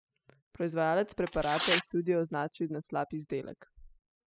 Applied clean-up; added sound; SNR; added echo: classical method spectral subtraction.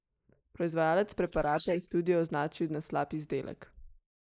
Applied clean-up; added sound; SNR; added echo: neural mask model Resemble Enhance denoiser.